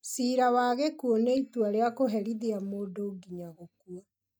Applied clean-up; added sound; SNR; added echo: neural mask model DeepFilterNet 3.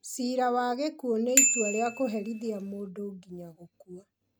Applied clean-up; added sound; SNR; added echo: none; Bicycle bell; 0 dB; none.